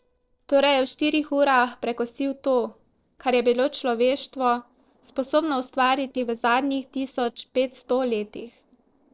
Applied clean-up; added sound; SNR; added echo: neural separator model SepFormer DNS4.